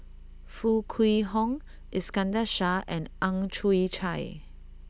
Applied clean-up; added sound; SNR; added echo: none; Motor vehicle (road) / Engine; 16 dB; none.